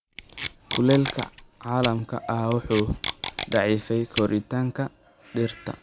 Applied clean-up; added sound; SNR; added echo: none; Packing tape, duct tape; 5 dB; none.